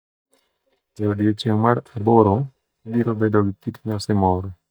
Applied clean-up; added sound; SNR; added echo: neural mask model DeepFilterNet 3.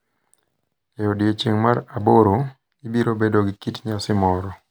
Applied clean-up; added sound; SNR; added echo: none; none; none; none.